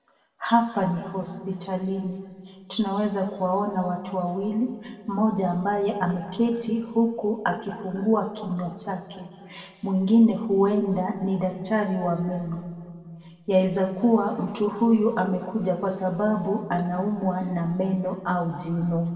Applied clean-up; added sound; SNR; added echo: none; none; none; reverberation time 1.8 s.